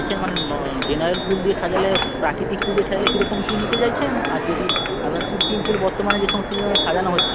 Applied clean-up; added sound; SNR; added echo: none; Train + Chink, clink; -1 dB; none.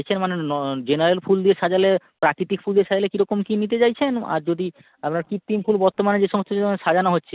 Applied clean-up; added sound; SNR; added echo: none; none; none; none.